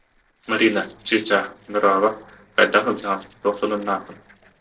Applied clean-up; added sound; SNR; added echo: neural separator model SepFormer DNS4.